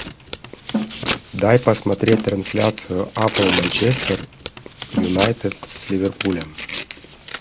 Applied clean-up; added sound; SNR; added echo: none; Tearing + Snare drum; 6 dB; none.